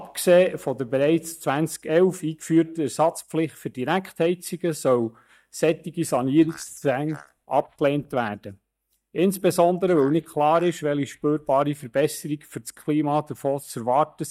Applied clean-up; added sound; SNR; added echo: neural mask model DeepFilterNet 3.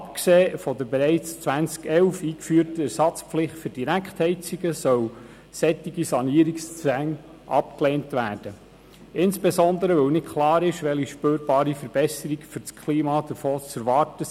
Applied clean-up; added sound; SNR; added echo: none; none; none; none.